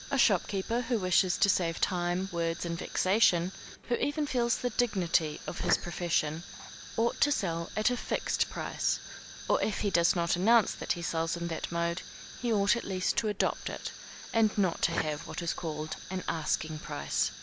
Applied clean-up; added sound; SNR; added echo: none; Fire; 13 dB; none.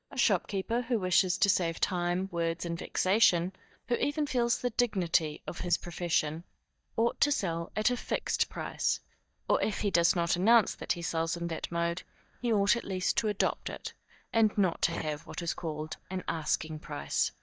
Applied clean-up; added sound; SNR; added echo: neural mask model DeepFilterNet 3.